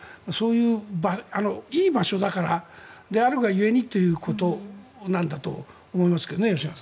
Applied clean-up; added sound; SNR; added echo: none; none; none; none.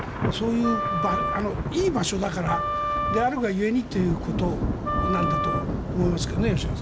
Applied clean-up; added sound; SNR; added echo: none; Thunder / Rain + Wind instrument, woodwind instrument; 0 dB; none.